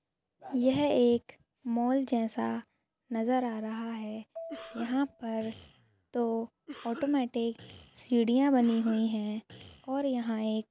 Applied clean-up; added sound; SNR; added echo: none; Marimba, xylophone + Cough; 18 dB; none.